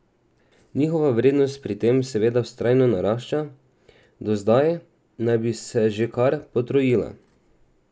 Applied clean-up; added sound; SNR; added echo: none; none; none; none.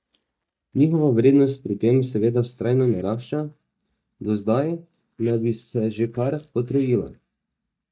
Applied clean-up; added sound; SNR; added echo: neural mask model DeepFilterNet 3.